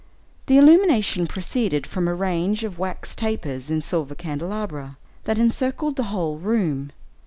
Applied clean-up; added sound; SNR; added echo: none; Crushing; 20 dB; none.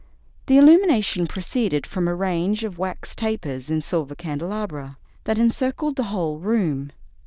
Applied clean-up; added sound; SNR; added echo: neural diffusion model UNIVERSE++.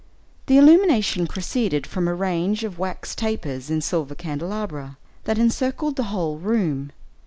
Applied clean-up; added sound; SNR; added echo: neural mask model Resemble Enhance denoiser.